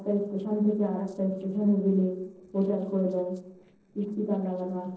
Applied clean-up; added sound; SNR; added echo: neural separator model SepFormer DNS4.